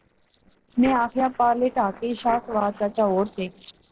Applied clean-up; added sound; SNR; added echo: neural separator model SepFormer DNS4.